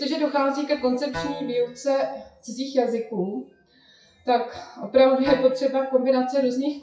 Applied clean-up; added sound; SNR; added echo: classical method WPE with log-MMSE.